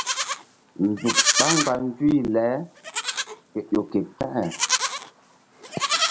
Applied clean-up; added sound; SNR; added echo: none; Livestock, farm animals, working animals; 1 dB; none.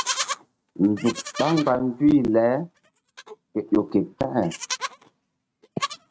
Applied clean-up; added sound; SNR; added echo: neural mask model RNNoise.